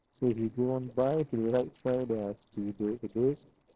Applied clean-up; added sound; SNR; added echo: neural separator model SepFormer DNS4.